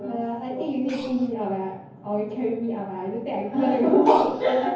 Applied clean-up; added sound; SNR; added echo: none; Breathing; 19 dB; reverberation time 0.9 s.